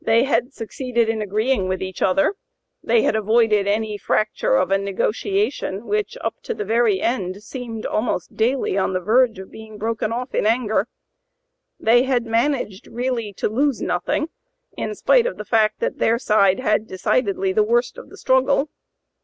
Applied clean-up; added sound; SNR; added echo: none; none; none; none.